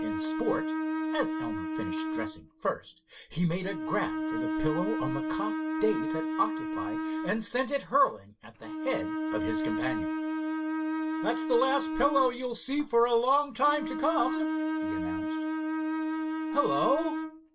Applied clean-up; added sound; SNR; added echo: none; Bowed string instrument; 1 dB; reverberation time 0.1 s.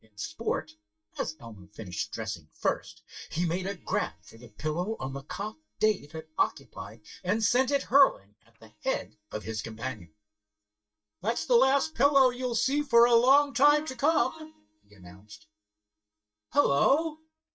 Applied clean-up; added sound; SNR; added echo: neural mask model DeepFilterNet 3.